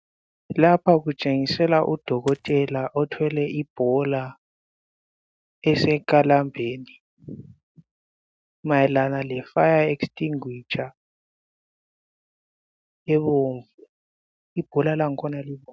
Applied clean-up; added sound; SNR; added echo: neural mask model RNNoise.